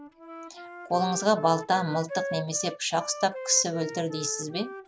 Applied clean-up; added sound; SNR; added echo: none; Wind instrument, woodwind instrument; 11 dB; none.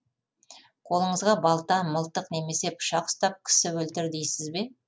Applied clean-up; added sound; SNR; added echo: none; none; none; none.